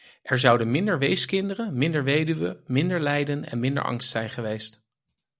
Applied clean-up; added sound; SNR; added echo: none; none; none; none.